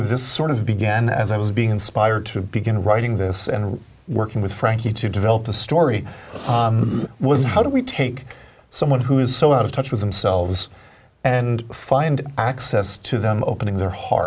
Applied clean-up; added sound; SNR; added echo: none; none; none; none.